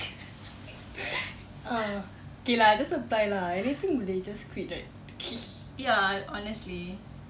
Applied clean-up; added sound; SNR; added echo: none; none; none; none.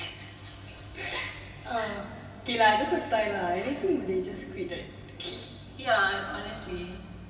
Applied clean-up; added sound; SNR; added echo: none; none; none; reverberation time 2.4 s.